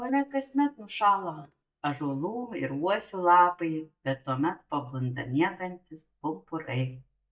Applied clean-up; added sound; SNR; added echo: neural mask model DeepFilterNet 3.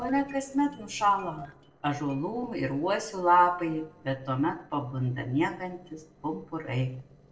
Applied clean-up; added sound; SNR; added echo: neural separator model SepFormer DNS4.